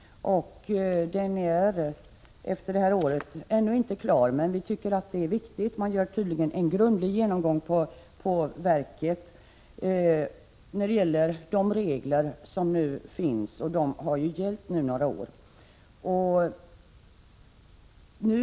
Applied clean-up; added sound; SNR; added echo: none; none; none; none.